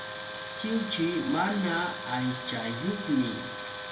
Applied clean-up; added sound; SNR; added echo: none; Tools; 7 dB; reverberation time 0.7 s.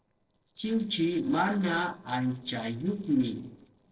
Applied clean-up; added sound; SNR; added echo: neural separator model SepFormer DNS4.